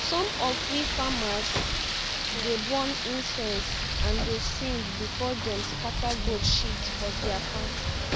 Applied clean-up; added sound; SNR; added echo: none; Rain; -3 dB; none.